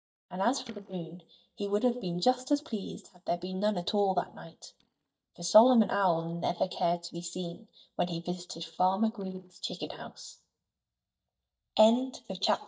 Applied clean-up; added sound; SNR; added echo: neural mask model DeepFilterNet 3.